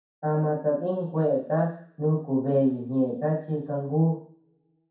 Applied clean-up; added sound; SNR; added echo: none; none; none; reverberation time 0.6 s.